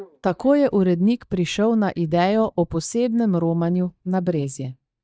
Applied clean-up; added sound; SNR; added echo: neural mask model DeepFilterNet 3.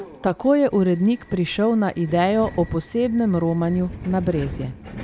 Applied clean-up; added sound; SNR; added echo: none; Subway, metro, underground; 16 dB; none.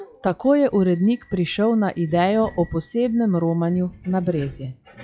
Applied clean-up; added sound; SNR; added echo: classical method log-MMSE.